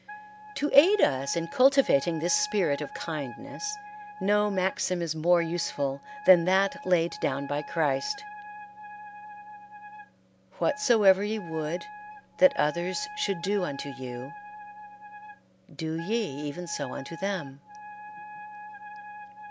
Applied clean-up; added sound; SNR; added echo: none; Wind instrument, woodwind instrument; 15 dB; none.